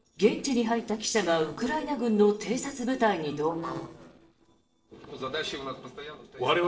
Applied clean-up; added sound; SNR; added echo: neural separator model SepFormer DNS4.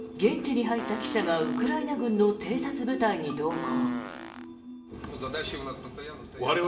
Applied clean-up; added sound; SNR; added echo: none; Fart; 15 dB; reverberation time 0.8 s.